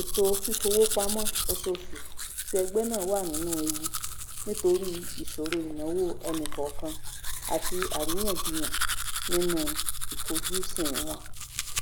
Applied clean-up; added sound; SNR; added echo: none; Domestic sounds, home sounds; -1 dB; none.